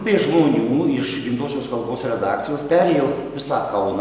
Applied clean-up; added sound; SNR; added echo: none; none; none; none.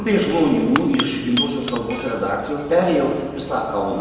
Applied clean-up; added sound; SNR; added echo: none; Shatter / Crushing; 11 dB; reverberation time 1.6 s.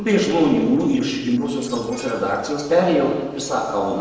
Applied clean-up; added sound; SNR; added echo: neural separator model SepFormer DNS4.